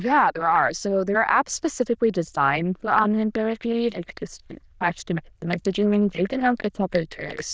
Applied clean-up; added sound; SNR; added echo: neural diffusion model UNIVERSE++.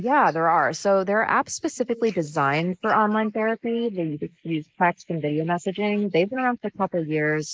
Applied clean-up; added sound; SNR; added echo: neural mask model Resemble Enhance denoiser.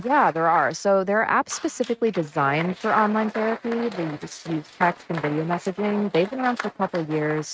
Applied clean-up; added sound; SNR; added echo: neural mask model RNNoise.